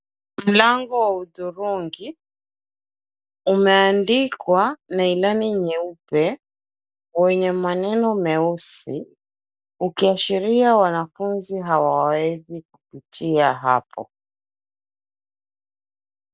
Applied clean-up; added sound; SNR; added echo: none; none; none; none.